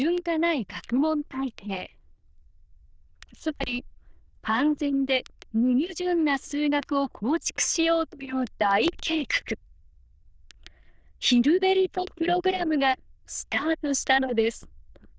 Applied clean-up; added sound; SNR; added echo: neural diffusion model UNIVERSE++.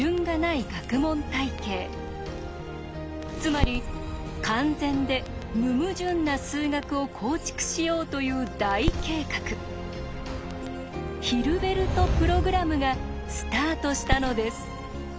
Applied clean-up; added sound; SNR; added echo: none; Crackle; 11 dB; none.